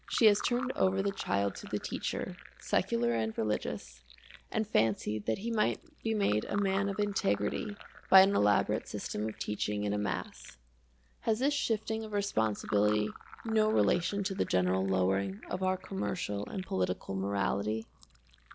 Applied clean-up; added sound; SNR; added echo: none; Fill (with liquid); 19 dB; none.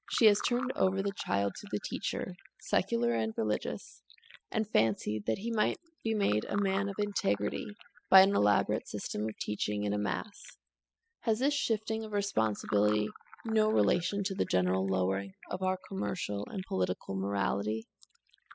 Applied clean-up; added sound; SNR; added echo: classical method spectral subtraction.